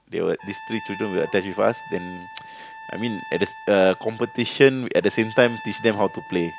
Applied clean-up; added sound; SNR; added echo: none; Trumpet; 16 dB; none.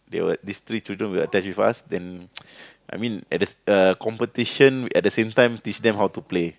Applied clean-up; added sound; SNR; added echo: none; none; none; none.